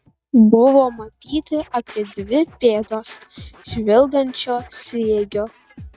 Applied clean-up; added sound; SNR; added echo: neural mask model RNNoise.